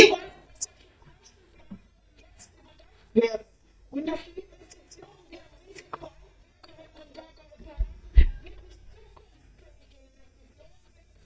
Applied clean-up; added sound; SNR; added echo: neural mask model DeepFilterNet 3.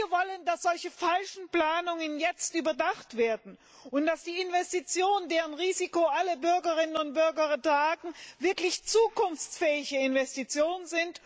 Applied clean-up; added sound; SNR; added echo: none; none; none; none.